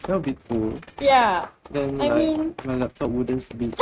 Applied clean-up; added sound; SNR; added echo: neural mask model RNNoise.